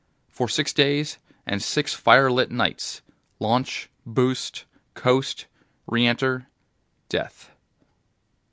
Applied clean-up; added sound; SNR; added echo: none; none; none; none.